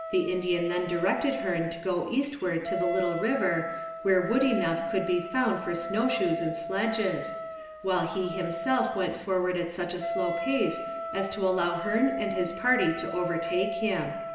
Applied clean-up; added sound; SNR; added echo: none; Wind instrument, woodwind instrument; 6 dB; reverberation time 1.0 s.